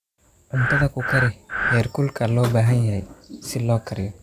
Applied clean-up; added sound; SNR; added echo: none; Breathing; 1 dB; none.